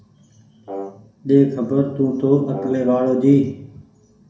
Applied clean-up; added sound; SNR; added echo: none; Brass instrument; 15 dB; reverberation time 0.6 s.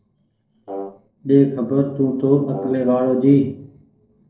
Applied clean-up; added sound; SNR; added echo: neural separator model SepFormer DNS4.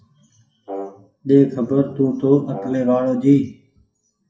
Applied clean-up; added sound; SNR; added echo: classical method WPE with log-MMSE.